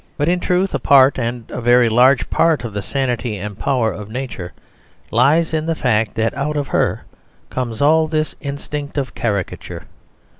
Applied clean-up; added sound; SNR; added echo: none; none; none; none.